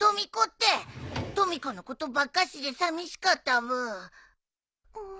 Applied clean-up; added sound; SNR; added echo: none; Drawer open or close; 11 dB; none.